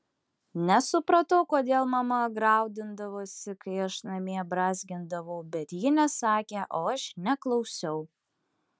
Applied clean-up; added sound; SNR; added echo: none; none; none; none.